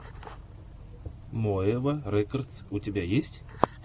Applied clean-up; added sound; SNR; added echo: none; none; none; none.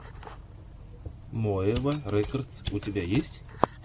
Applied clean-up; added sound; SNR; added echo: none; Mechanisms; 10 dB; none.